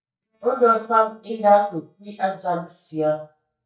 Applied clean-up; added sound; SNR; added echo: neural mask model DeepFilterNet 3.